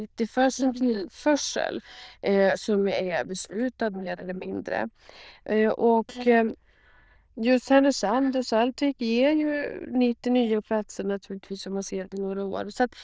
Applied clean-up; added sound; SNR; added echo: neural diffusion model UNIVERSE++.